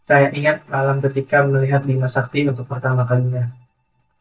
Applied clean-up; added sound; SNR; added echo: neural mask model DeepFilterNet 3.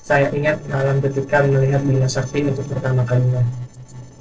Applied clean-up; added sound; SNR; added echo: neural separator model SepFormer DNS4.